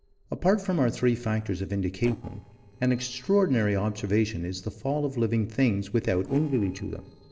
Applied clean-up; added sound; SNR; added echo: neural separator model SepFormer DNS4.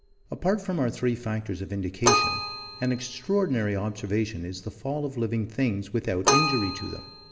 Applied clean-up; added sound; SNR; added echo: none; Keyboard (musical); 3 dB; reverberation time 2.1 s.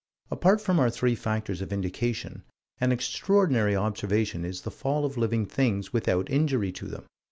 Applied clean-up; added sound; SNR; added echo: none; none; none; none.